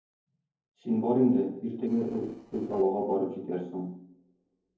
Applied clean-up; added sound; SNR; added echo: neural separator model SepFormer DNS4.